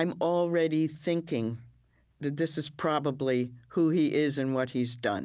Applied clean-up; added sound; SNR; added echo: none; none; none; none.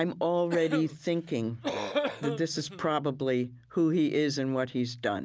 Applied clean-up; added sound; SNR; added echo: neural mask model Resemble Enhance denoiser.